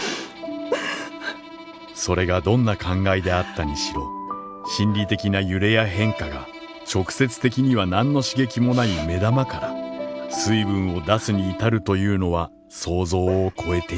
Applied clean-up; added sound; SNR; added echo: none; Bowed string instrument; 18 dB; none.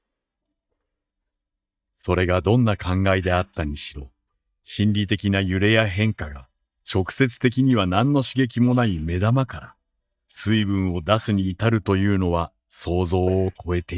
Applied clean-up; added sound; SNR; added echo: neural mask model DeepFilterNet 3.